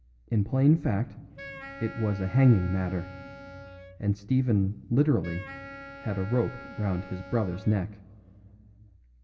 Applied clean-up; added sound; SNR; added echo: none; Wind instrument, woodwind instrument; 17 dB; reverberation time 2.9 s.